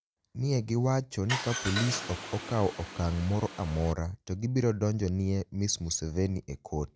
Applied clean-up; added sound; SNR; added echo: none; Car; 8 dB; none.